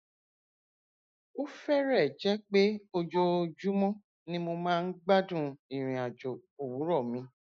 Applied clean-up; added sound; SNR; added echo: neural mask model Resemble Enhance denoiser.